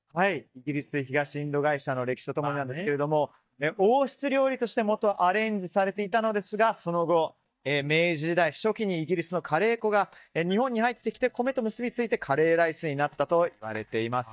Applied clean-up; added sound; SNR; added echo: neural mask model DeepFilterNet 3.